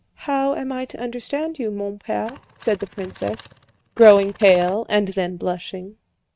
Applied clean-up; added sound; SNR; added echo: neural mask model RNNoise.